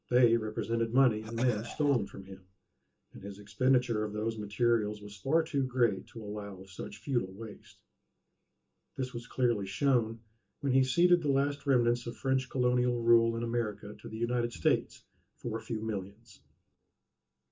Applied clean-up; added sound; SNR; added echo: none; Cough; 12 dB; reverberation time 0.2 s.